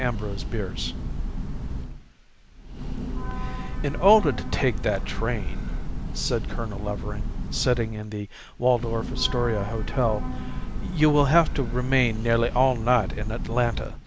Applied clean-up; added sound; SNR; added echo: none; Train / Breathing; 3 dB; none.